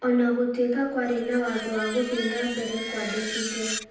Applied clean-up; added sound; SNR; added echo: none; Screech; 10 dB; reverberation time 0.9 s.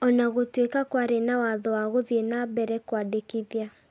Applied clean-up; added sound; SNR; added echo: none; none; none; none.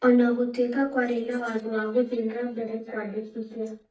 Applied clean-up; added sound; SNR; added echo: neural mask model DeepFilterNet 3.